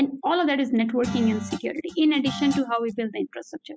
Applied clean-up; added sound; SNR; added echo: classical method spectral subtraction.